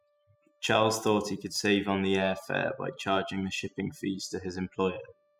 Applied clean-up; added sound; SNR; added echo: classical method spectral subtraction.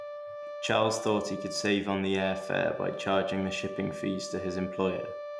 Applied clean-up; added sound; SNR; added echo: none; Brass instrument; 9 dB; none.